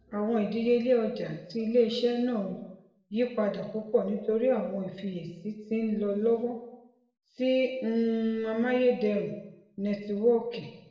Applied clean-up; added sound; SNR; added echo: none; none; none; reverberation time 0.8 s.